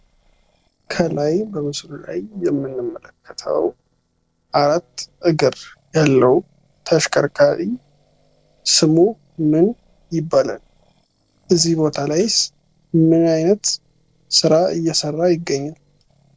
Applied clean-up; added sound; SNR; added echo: neural separator model SepFormer DNS4.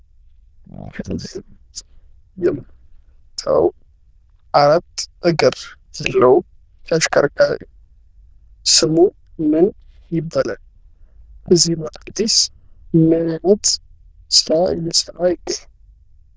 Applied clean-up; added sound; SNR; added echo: neural diffusion model UNIVERSE++.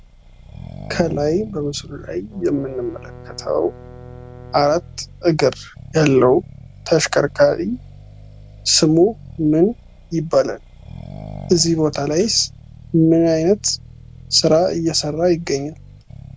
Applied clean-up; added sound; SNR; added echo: none; Bowed string instrument + Accelerating, revving, vroom; 18 dB; none.